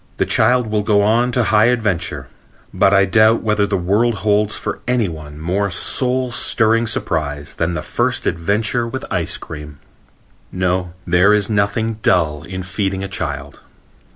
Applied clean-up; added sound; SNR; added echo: none; none; none; none.